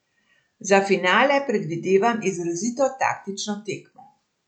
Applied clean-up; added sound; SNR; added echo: none; none; none; none.